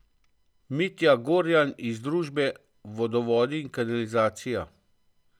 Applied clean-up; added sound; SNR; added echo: none; none; none; none.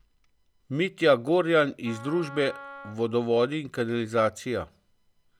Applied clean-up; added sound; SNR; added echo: none; Wind instrument, woodwind instrument; 18 dB; none.